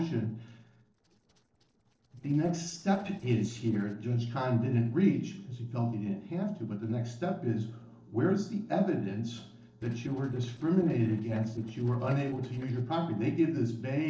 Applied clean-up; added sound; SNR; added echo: neural separator model SepFormer DNS4.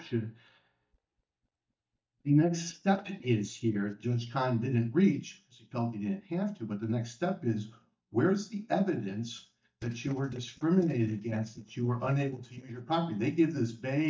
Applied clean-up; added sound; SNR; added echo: neural mask model DeepFilterNet 3.